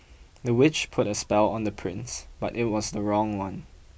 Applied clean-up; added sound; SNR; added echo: none; none; none; none.